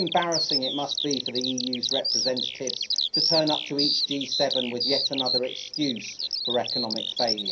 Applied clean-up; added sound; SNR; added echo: none; Bird vocalization, bird call, bird song; -1 dB; reverberation time 0.3 s.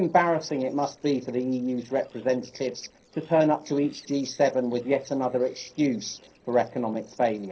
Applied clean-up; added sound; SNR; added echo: neural separator model SepFormer DNS4.